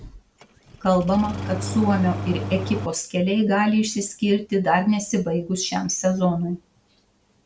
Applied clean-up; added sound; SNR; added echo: none; Engine starting; 7 dB; none.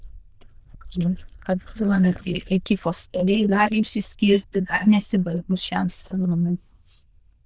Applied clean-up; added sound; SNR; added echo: neural diffusion model UNIVERSE++.